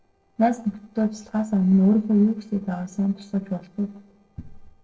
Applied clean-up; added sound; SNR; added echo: neural separator model SepFormer DNS4.